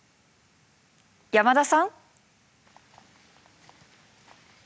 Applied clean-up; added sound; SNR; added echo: none; none; none; none.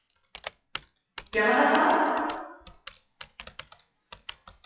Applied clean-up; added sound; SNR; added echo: classical method WPE with log-MMSE.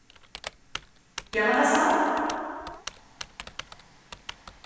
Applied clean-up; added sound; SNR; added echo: none; Typing; 14 dB; reverberation time 2.1 s.